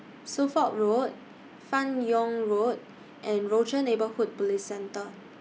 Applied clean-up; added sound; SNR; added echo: none; none; none; none.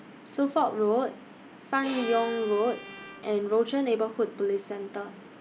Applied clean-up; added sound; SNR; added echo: none; Bowed string instrument; 13 dB; none.